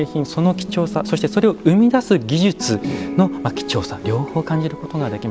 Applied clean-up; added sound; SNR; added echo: none; none; none; none.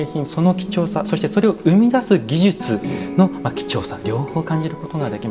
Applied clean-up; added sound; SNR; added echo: none; none; none; reverberation time 0.8 s.